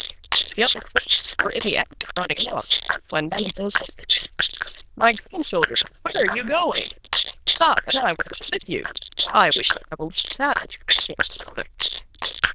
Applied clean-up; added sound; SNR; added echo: neural diffusion model UNIVERSE++.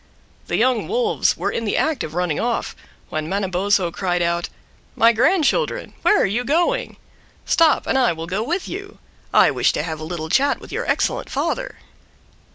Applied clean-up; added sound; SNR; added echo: none; none; none; none.